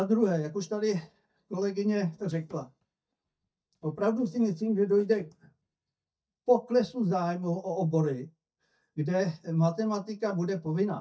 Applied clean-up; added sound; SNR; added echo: neural mask model DeepFilterNet 3.